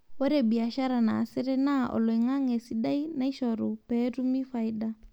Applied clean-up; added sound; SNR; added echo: none; none; none; none.